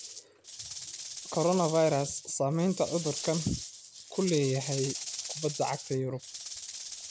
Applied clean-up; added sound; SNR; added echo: none; Rattle / Rattle (instrument); 9 dB; none.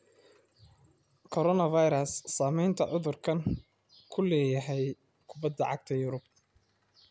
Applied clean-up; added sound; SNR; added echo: none; none; none; none.